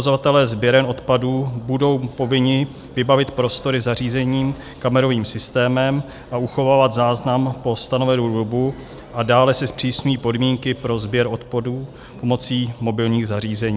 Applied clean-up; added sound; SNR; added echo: none; none; none; none.